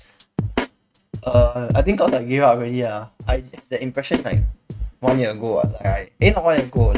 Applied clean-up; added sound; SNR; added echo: neural mask model RNNoise.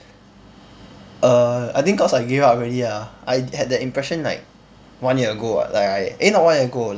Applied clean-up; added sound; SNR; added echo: none; none; none; none.